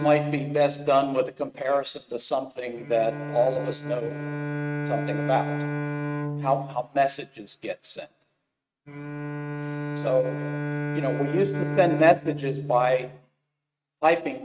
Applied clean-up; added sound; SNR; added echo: neural mask model RNNoise.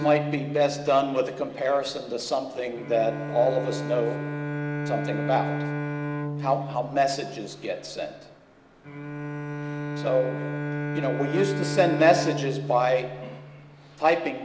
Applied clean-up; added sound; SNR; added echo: none; Bowed string instrument; 6 dB; none.